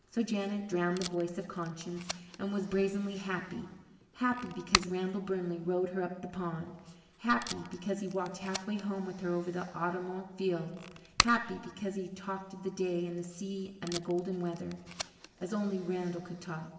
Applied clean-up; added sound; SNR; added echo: none; Packing tape, duct tape; 8 dB; reverberation time 1.1 s.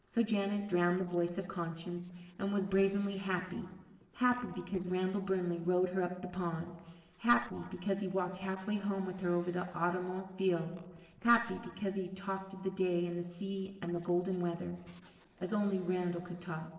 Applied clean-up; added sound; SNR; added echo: neural separator model SepFormer DNS4.